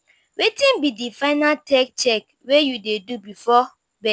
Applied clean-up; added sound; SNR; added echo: none; none; none; none.